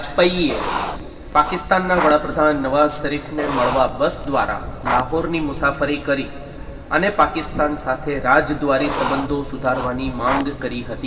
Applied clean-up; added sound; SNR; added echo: none; Writing; 8 dB; reverberation time 2.5 s.